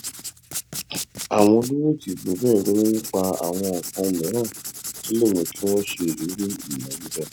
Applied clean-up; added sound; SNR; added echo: none; Writing; 12 dB; none.